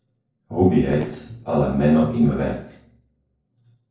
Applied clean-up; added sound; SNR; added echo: neural separator model SepFormer DNS4.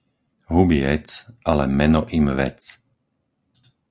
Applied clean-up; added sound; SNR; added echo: none; none; none; none.